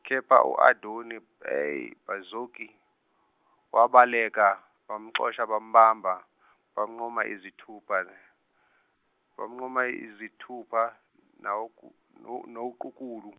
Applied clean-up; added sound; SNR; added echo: none; none; none; none.